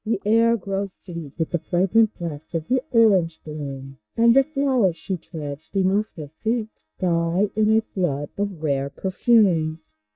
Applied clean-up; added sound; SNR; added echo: neural mask model DeepFilterNet 3.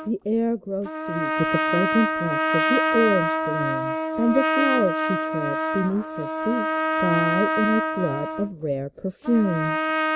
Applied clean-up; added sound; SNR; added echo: none; Trumpet; -1 dB; none.